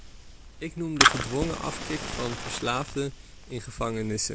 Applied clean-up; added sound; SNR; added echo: none; Fire; -1 dB; none.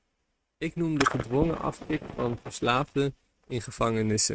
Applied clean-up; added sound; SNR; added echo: neural mask model RNNoise.